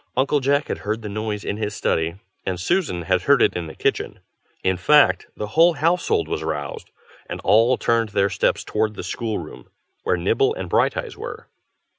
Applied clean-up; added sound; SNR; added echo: none; none; none; none.